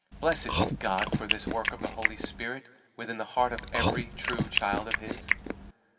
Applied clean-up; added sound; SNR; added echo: none; Chewing, mastication; -2 dB; reverberation time 2.8 s.